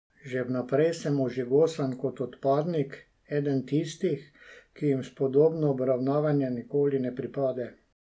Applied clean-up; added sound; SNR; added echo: none; none; none; none.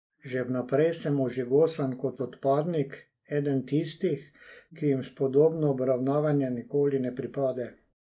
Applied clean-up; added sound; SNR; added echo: neural mask model Resemble Enhance denoiser.